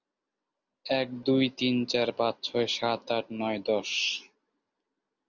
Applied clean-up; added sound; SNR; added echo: none; none; none; none.